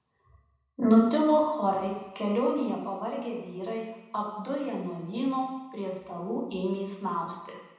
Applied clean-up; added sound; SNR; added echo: none; none; none; reverberation time 1.0 s.